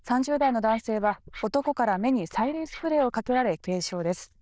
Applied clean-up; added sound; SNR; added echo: neural diffusion model UNIVERSE++.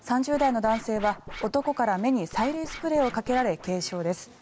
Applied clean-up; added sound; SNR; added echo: none; Scratching (performance technique); 15 dB; none.